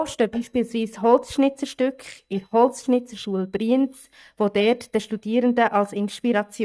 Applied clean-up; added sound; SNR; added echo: neural mask model DeepFilterNet 3.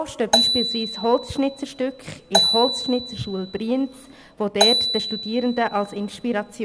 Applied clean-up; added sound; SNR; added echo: none; Marimba, xylophone; 1 dB; none.